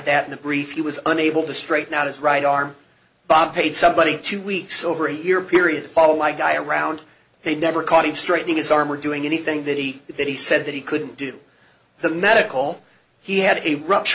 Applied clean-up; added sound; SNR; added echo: none; none; none; none.